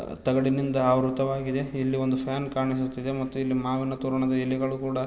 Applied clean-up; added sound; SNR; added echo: none; none; none; none.